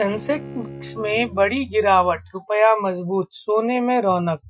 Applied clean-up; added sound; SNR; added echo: classical method Wiener filter.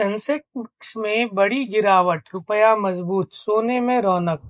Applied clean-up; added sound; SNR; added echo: neural mask model Resemble Enhance denoiser.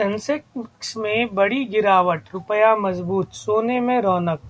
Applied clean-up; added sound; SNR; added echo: none; none; none; none.